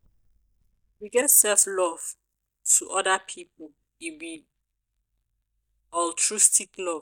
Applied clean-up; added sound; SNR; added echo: neural mask model DeepFilterNet 3.